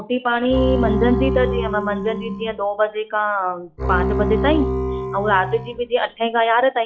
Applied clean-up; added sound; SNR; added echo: classical method log-MMSE.